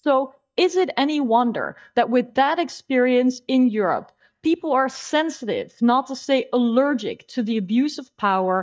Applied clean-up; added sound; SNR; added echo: neural mask model DeepFilterNet 3.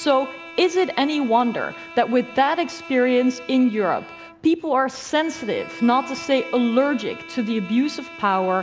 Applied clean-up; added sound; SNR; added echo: none; Bowed string instrument; 17 dB; none.